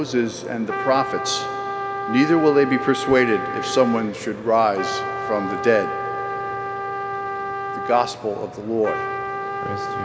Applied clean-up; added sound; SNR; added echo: none; Trumpet; 6 dB; none.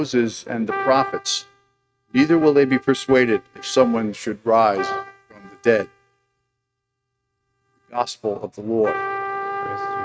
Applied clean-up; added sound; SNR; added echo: neural mask model RNNoise.